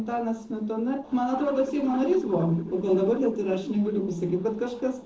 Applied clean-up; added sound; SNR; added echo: neural separator model SepFormer DNS4.